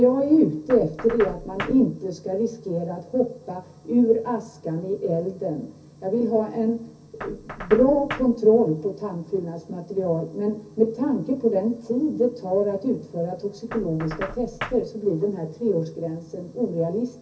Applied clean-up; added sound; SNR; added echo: none; Knock; 18 dB; reverberation time 0.3 s.